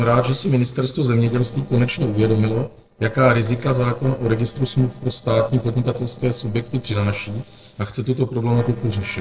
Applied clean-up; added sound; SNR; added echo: neural separator model SepFormer DNS4.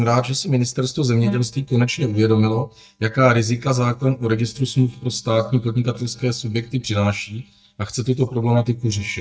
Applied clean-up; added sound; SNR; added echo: neural mask model DeepFilterNet 3.